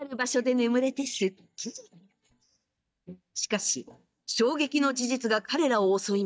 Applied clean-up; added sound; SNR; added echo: neural mask model DeepFilterNet 3.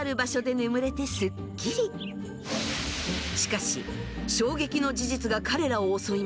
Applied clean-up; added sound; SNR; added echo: none; none; none; none.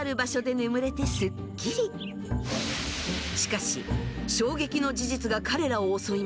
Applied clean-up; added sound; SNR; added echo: none; Bowed string instrument; 8 dB; none.